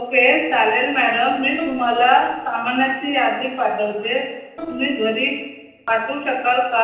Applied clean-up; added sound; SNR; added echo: neural separator model SepFormer DNS4.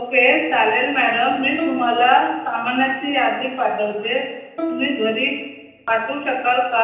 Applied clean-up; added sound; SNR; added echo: none; Plucked string instrument; 11 dB; reverberation time 0.9 s.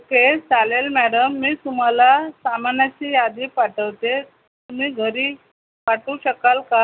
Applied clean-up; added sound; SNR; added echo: none; none; none; none.